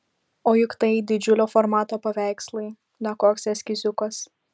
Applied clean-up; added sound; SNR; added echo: none; none; none; none.